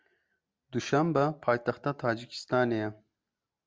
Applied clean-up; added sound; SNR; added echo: none; none; none; none.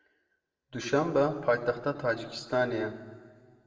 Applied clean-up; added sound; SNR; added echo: none; none; none; reverberation time 1.6 s.